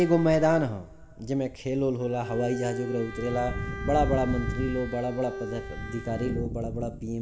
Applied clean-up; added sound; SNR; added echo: none; Bowed string instrument; 13 dB; reverberation time 1.6 s.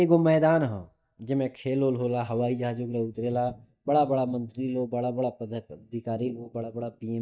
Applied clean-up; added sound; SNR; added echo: neural mask model DeepFilterNet 3.